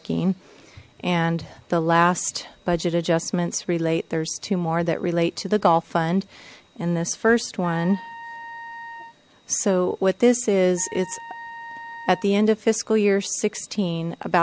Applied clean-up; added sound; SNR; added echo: none; Wind instrument, woodwind instrument; 16 dB; none.